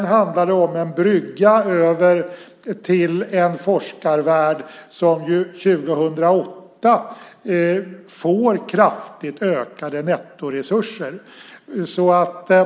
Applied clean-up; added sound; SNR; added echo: none; none; none; none.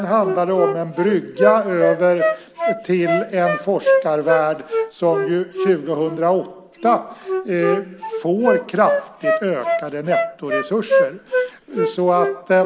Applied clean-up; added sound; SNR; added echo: none; Wind instrument, woodwind instrument; 2 dB; none.